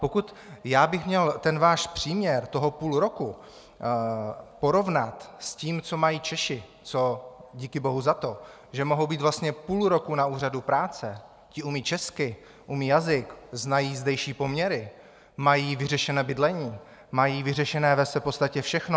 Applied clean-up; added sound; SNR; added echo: none; none; none; none.